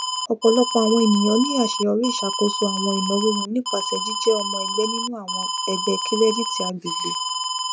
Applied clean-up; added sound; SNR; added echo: none; Alarm; 4 dB; none.